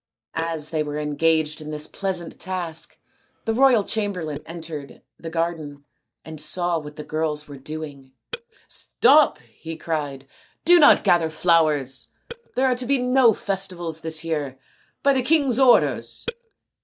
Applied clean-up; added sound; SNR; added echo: neural mask model DeepFilterNet 3.